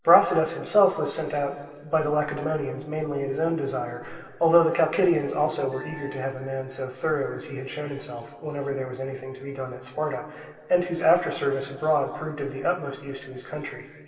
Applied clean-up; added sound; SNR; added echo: neural separator model SepFormer DNS4.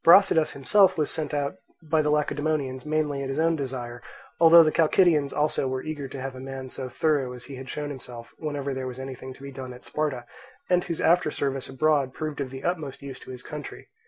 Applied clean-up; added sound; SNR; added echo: none; none; none; none.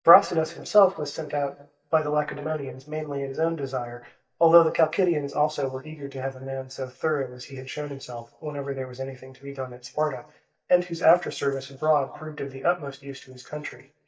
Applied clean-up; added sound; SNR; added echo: neural mask model DeepFilterNet 3.